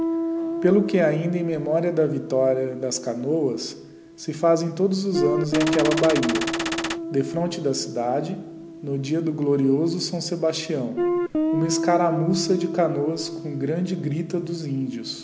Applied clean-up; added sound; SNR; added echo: none; Guitar + Gunshot, gunfire; 5 dB; none.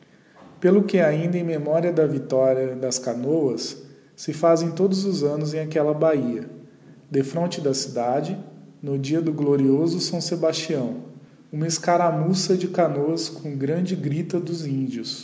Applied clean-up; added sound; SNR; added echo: none; none; none; none.